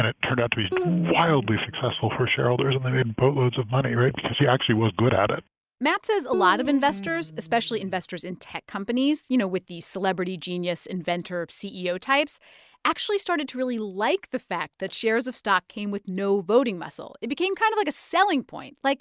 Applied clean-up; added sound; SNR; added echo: neural mask model RNNoise.